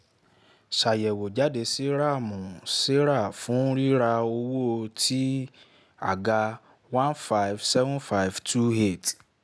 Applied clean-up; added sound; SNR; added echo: none; none; none; none.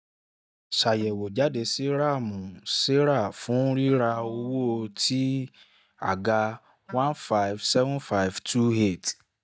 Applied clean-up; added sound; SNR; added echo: neural mask model DeepFilterNet 3.